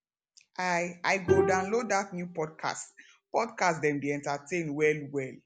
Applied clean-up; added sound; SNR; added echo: none; Bowed string instrument; 4 dB; none.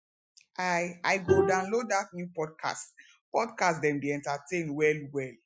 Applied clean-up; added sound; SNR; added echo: classical method Wiener filter.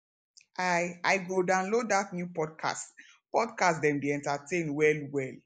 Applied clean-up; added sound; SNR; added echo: neural mask model Resemble Enhance denoiser.